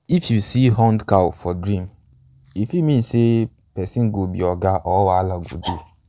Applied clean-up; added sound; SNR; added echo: none; none; none; none.